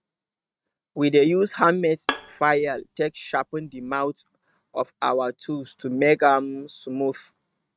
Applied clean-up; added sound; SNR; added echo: neural mask model RNNoise.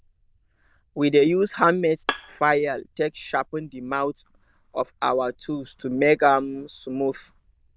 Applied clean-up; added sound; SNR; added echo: neural diffusion model UNIVERSE++.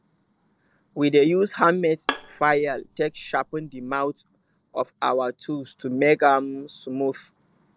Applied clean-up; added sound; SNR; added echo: neural separator model SepFormer DNS4.